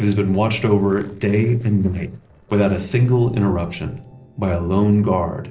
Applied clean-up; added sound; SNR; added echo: neural separator model SepFormer DNS4.